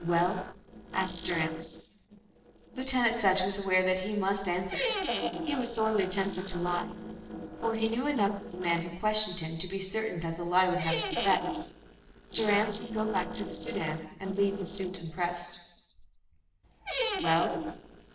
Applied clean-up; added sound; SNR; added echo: neural separator model SepFormer DNS4.